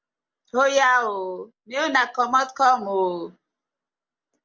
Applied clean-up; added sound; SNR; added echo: none; none; none; none.